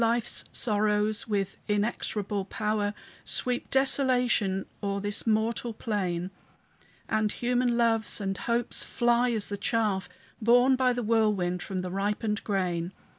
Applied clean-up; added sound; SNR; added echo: none; none; none; none.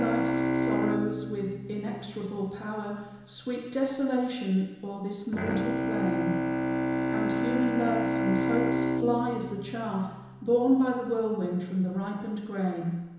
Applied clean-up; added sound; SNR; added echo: none; Bowed string instrument; 1 dB; reverberation time 1.0 s.